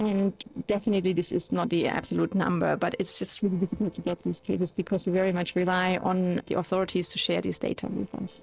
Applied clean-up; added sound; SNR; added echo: neural separator model SepFormer DNS4.